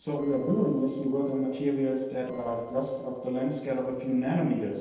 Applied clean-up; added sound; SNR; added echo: neural separator model SepFormer DNS4.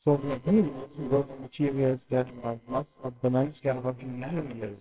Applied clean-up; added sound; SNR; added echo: neural separator model SepFormer WHAMR!.